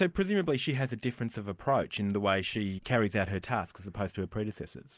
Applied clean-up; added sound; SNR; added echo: neural mask model Resemble Enhance denoiser.